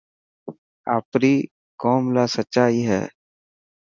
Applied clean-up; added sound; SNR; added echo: none; none; none; none.